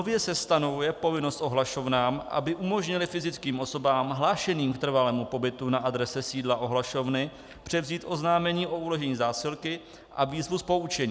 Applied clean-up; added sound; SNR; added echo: none; none; none; none.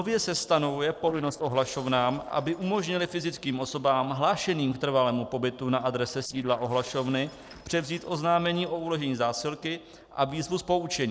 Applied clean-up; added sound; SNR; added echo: neural separator model SepFormer DNS4.